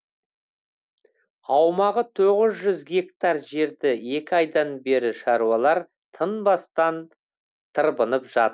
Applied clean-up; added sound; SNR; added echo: none; none; none; none.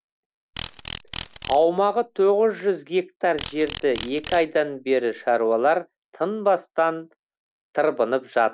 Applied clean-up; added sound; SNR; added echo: none; Insect; 15 dB; none.